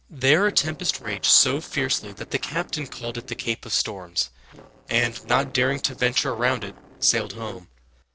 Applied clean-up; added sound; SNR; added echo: neural separator model SepFormer DNS4.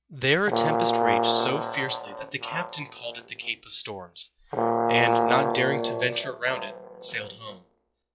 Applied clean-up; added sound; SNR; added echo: classical method log-MMSE.